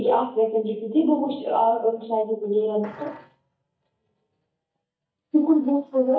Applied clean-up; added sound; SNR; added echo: neural mask model DeepFilterNet 3.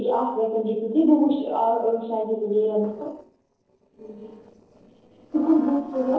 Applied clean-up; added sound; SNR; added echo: neural separator model SepFormer DNS4.